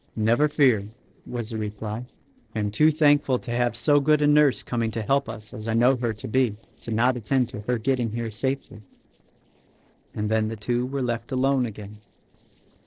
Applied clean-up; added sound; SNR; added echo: neural separator model SepFormer DNS4.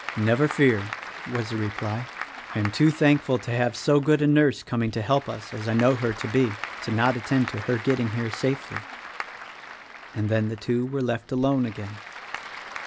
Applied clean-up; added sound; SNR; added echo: none; Applause / Crowd; 13 dB; none.